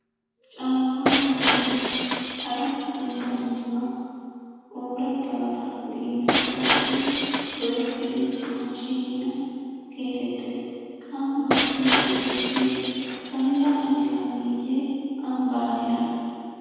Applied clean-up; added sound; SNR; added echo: none; Shatter; 3 dB; reverberation time 2.1 s.